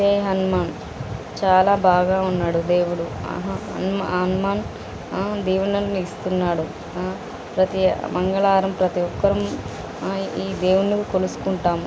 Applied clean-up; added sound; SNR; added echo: none; none; none; none.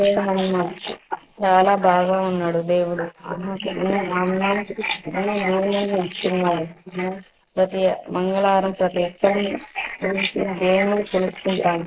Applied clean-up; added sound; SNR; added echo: neural mask model Resemble Enhance denoiser.